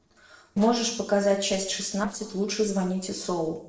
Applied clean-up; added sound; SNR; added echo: neural separator model SepFormer DNS4.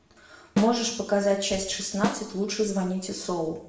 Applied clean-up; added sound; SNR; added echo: none; Snare drum; 8 dB; reverberation time 0.6 s.